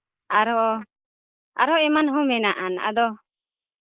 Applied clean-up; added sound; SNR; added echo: neural mask model Resemble Enhance denoiser.